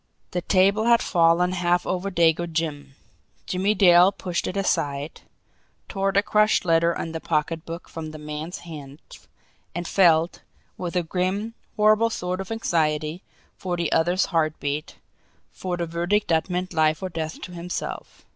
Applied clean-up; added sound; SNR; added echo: none; none; none; none.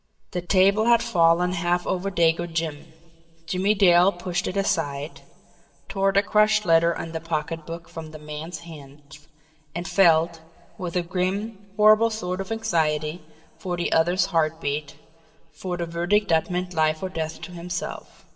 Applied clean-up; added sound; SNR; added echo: none; none; none; reverberation time 1.9 s.